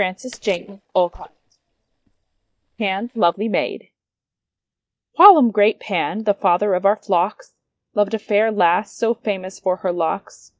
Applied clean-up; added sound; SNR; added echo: neural mask model DeepFilterNet 3.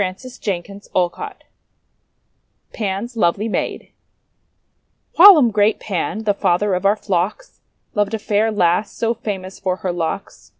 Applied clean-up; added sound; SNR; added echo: none; none; none; none.